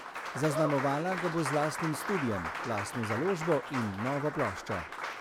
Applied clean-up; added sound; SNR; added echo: none; Applause; 4 dB; none.